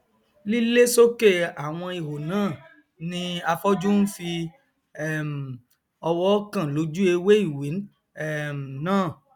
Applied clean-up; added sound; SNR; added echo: none; none; none; none.